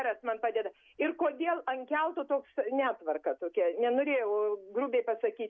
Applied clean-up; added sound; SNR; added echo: none; none; none; none.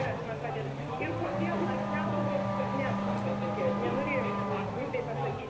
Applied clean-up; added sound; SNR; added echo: none; Race car, auto racing / Accelerating, revving, vroom; -4 dB; reverberation time 0.7 s.